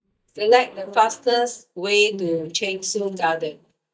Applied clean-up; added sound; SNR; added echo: neural mask model DeepFilterNet 3.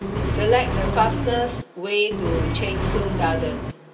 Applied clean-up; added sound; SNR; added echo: none; Accelerating, revving, vroom; 0 dB; reverberation time 0.2 s.